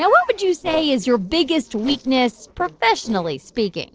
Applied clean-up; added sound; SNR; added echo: neural separator model SepFormer DNS4.